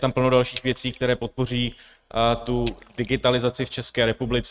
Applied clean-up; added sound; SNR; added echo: neural mask model RNNoise.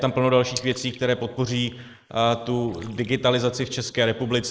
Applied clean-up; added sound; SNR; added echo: neural mask model Resemble Enhance denoiser.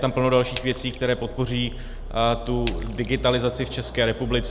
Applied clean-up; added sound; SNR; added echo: none; Splash, splatter + Accelerating, revving, vroom; 9 dB; none.